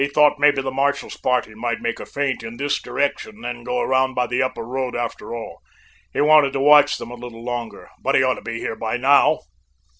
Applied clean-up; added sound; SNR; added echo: none; none; none; none.